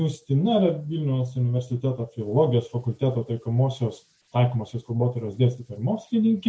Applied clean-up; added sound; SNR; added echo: none; none; none; none.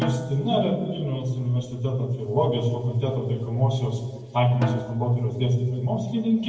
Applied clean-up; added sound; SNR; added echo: none; Snare drum; 12 dB; reverberation time 1.2 s.